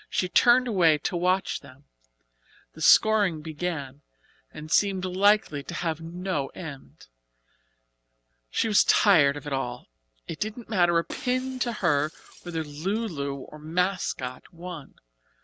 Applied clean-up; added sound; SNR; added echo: none; Shatter; 19 dB; none.